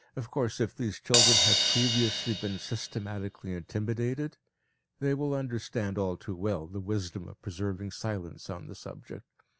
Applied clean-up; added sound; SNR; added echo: none; Crash cymbal; -4 dB; none.